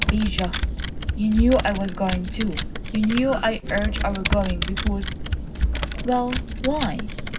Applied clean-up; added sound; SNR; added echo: none; Computer keyboard; 1 dB; reverberation time 0.4 s.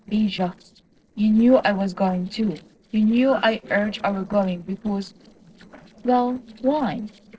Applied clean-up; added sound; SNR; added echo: neural separator model SepFormer DNS4.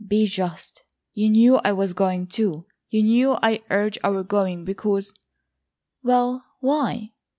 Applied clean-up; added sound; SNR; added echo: none; none; none; none.